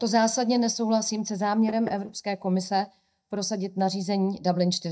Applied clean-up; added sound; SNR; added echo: neural mask model DeepFilterNet 3.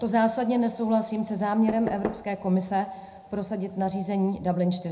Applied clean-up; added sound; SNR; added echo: none; Knock / Wood; 15 dB; reverberation time 0.4 s.